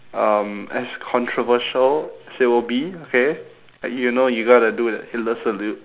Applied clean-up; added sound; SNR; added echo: none; none; none; none.